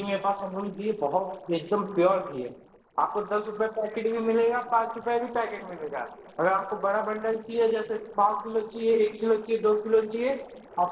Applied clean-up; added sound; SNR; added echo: neural separator model SepFormer DNS4.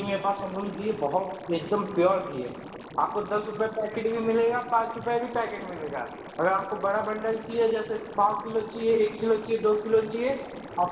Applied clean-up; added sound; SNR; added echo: none; Liquid; 14 dB; reverberation time 1.3 s.